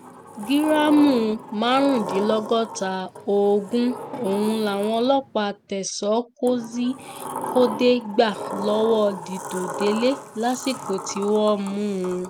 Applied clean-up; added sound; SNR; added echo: none; Sliding door; 11 dB; none.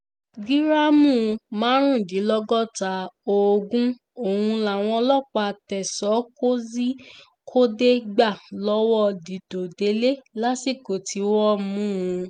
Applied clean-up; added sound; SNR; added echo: none; none; none; none.